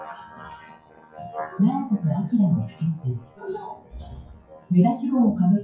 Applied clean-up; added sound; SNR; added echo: classical method WPE with log-MMSE.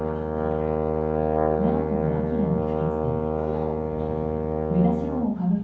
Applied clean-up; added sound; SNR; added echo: none; Brass instrument; -3 dB; reverberation time 0.9 s.